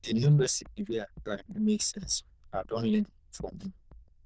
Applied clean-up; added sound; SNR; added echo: neural diffusion model UNIVERSE++.